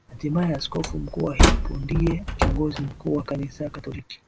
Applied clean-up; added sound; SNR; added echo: none; Slam; -2 dB; none.